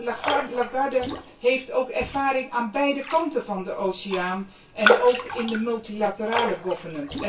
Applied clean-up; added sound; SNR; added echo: none; Raindrop; 4 dB; reverberation time 0.2 s.